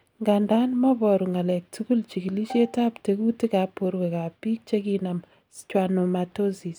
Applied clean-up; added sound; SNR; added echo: none; Bowed string instrument; 18 dB; none.